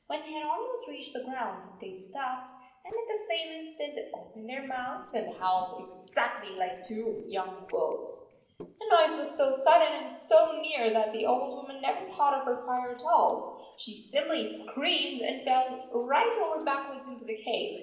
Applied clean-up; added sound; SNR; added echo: neural separator model SepFormer DNS4.